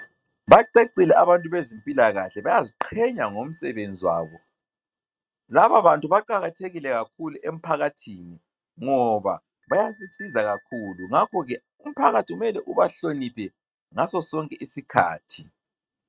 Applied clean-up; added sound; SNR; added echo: neural mask model RNNoise.